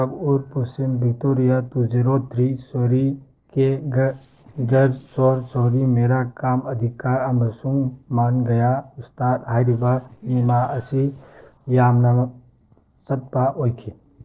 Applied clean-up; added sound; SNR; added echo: neural separator model SepFormer DNS4.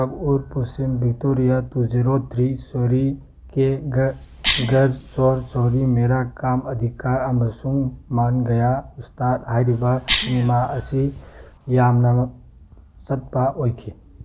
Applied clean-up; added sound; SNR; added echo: none; Cough; 8 dB; none.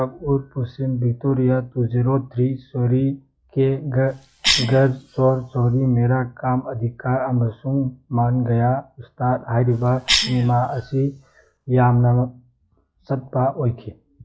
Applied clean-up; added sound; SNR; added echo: classical method log-MMSE.